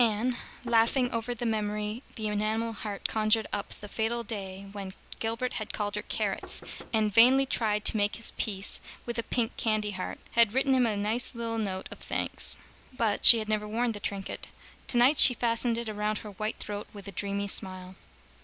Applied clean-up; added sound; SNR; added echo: none; Knock; 19 dB; none.